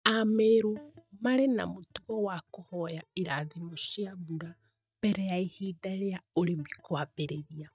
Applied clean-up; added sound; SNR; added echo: neural mask model DeepFilterNet 3.